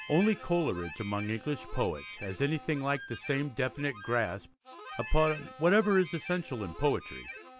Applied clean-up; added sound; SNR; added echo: none; Harmonica; 14 dB; none.